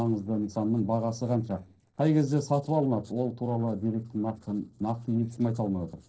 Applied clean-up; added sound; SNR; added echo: neural separator model SepFormer DNS4.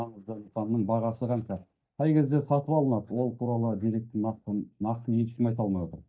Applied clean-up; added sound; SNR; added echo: neural mask model DeepFilterNet 3.